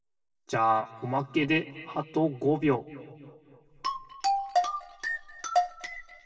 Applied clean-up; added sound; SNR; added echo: none; none; none; reverberation time 2.5 s.